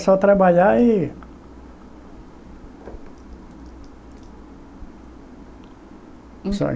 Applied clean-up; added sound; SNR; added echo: none; none; none; none.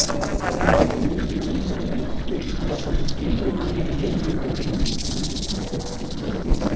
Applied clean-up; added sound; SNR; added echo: neural separator model SepFormer DNS4.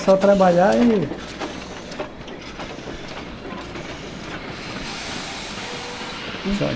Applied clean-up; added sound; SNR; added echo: none; Hiss; 9 dB; reverberation time 1.9 s.